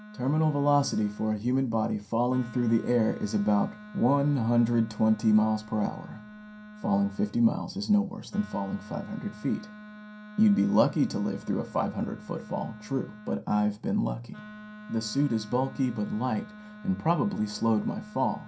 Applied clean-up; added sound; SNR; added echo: none; Wind instrument, woodwind instrument; 18 dB; reverberation time 0.3 s.